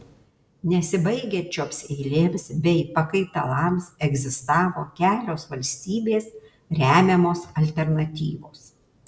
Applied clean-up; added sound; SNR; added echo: none; none; none; none.